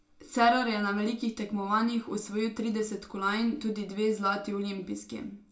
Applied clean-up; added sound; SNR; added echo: none; none; none; reverberation time 0.2 s.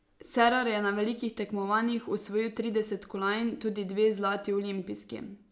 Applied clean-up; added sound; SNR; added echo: none; none; none; none.